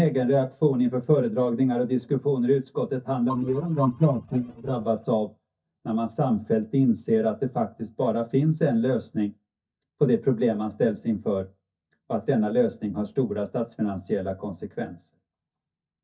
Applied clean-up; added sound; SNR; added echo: neural mask model DeepFilterNet 3.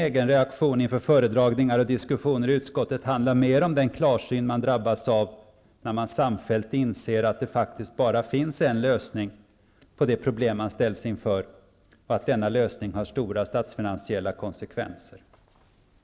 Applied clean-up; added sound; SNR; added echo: none; none; none; none.